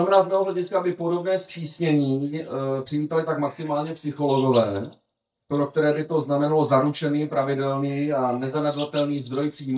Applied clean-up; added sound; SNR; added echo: neural mask model DeepFilterNet 3.